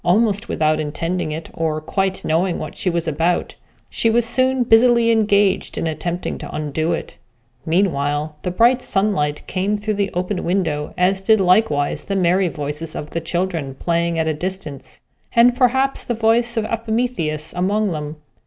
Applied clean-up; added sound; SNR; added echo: none; none; none; none.